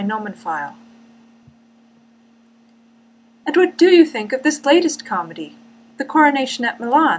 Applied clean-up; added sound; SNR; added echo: none; none; none; none.